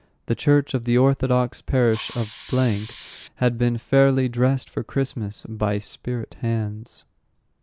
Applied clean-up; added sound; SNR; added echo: none; Hiss; 10 dB; none.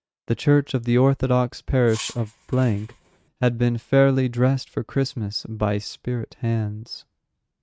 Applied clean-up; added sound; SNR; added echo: neural mask model RNNoise.